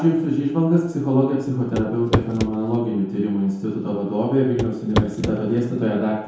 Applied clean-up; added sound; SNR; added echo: none; Walk, footsteps / Run / Wood; 5 dB; reverberation time 0.8 s.